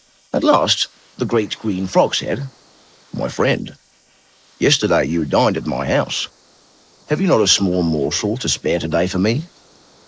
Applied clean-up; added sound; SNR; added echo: neural mask model Resemble Enhance denoiser.